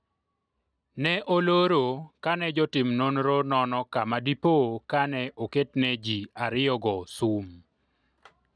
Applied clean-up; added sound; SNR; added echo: none; none; none; none.